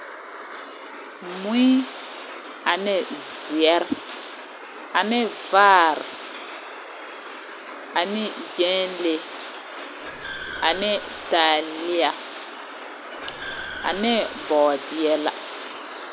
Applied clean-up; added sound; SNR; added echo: none; Car; 14 dB; none.